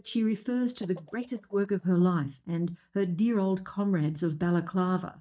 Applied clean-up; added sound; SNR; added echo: neural mask model DeepFilterNet 3.